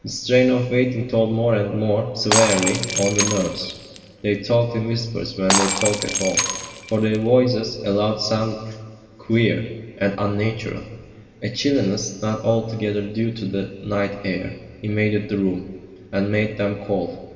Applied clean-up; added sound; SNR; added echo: none; Shatter; 3 dB; reverberation time 2.5 s.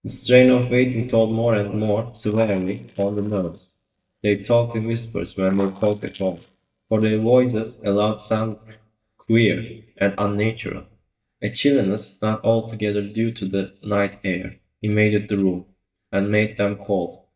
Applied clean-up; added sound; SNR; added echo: neural mask model DeepFilterNet 3.